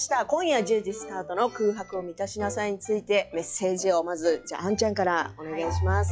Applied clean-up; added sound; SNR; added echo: classical method log-MMSE.